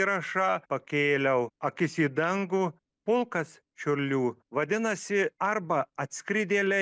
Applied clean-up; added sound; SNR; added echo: none; none; none; none.